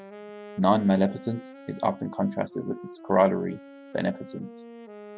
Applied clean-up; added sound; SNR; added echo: none; Wind instrument, woodwind instrument; 17 dB; none.